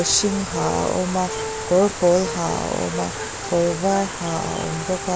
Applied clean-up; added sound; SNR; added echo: none; Brass instrument; 12 dB; none.